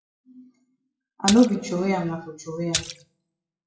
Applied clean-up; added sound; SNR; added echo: classical method WPE with log-MMSE.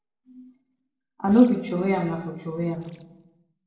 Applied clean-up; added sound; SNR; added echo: neural separator model SepFormer DNS4.